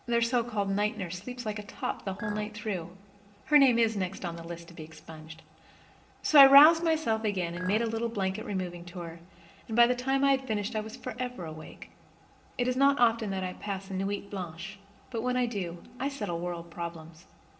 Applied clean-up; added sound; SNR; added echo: none; Chink, clink; 15 dB; reverberation time 1.8 s.